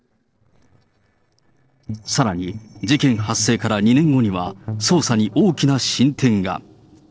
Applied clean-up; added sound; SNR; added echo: neural separator model SepFormer DNS4.